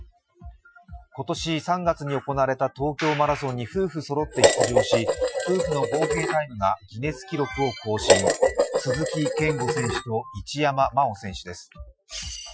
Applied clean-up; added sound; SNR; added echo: classical method Wiener filter.